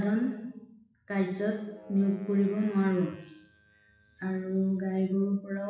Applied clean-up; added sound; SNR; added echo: classical method WPE with log-MMSE.